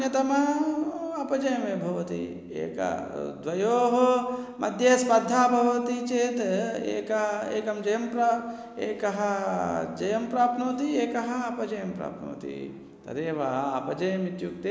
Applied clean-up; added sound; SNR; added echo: none; none; none; none.